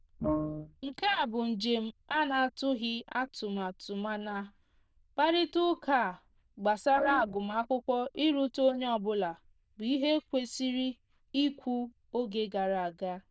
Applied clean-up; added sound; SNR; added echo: neural diffusion model UNIVERSE++.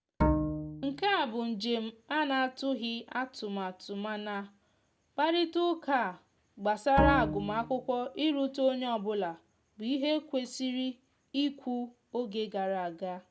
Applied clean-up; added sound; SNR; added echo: none; Bowed string instrument; 0 dB; none.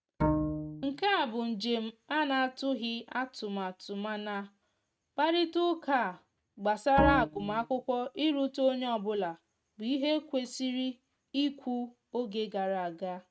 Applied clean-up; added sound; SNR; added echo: neural mask model RNNoise.